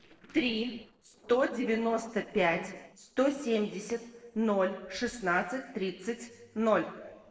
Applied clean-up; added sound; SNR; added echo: neural separator model SepFormer DNS4.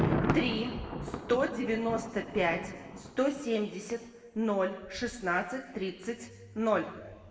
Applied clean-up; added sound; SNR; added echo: none; Thunder; 5 dB; reverberation time 1.0 s.